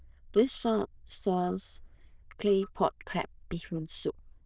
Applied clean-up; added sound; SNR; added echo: neural diffusion model UNIVERSE++.